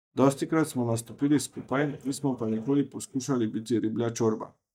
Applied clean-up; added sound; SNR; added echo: neural mask model DeepFilterNet 3.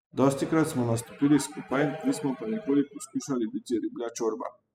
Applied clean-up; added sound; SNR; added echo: classical method spectral subtraction.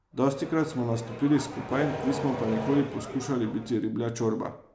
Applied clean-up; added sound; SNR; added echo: none; Accelerating, revving, vroom; 8 dB; none.